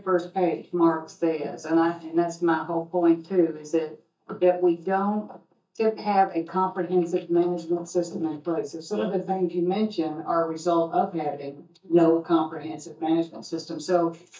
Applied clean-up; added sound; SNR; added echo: neural mask model DeepFilterNet 3.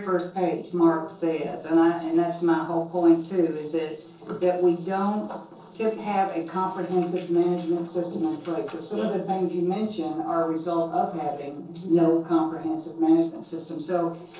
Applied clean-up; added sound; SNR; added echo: neural separator model SepFormer DNS4.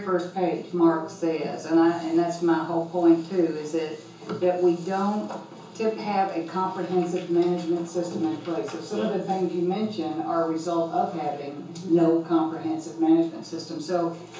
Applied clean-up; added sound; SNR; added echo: none; Brass instrument; 18 dB; reverberation time 0.7 s.